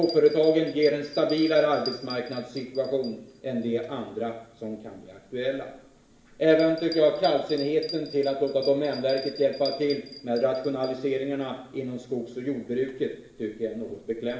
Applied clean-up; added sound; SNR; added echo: none; Bell; 18 dB; reverberation time 0.7 s.